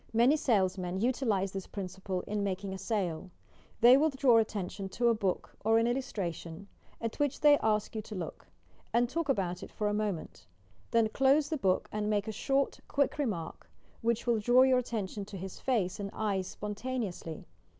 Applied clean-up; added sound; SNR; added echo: none; none; none; none.